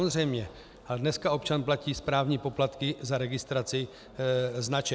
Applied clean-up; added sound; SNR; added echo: none; none; none; none.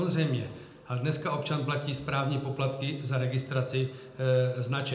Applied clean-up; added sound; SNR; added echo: none; none; none; reverberation time 0.7 s.